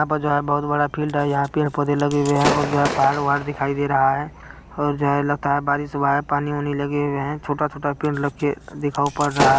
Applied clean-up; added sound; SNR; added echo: none; Gunshot, gunfire / Fireworks; 10 dB; none.